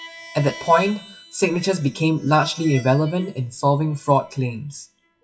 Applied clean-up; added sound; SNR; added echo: classical method WPE with log-MMSE.